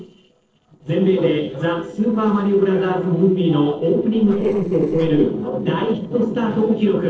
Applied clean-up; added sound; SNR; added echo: neural separator model SepFormer DNS4.